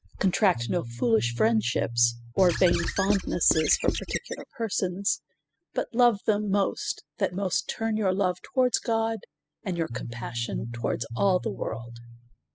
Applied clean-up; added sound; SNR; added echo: classical method spectral subtraction.